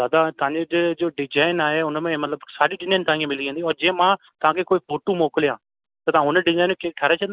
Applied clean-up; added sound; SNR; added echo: none; none; none; none.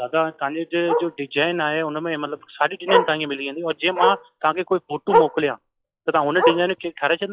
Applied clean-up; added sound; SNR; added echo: classical method log-MMSE.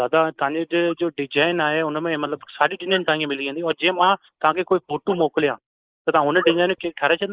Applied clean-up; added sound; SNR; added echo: neural mask model Resemble Enhance denoiser.